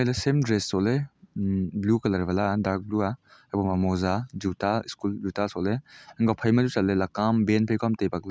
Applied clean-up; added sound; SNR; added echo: none; none; none; none.